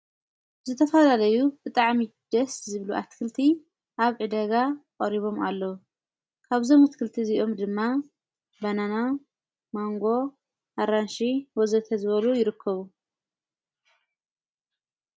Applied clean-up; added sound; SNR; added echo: none; none; none; none.